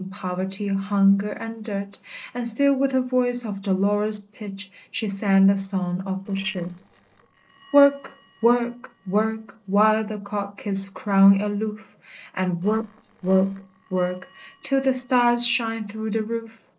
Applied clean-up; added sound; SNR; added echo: neural separator model SepFormer DNS4.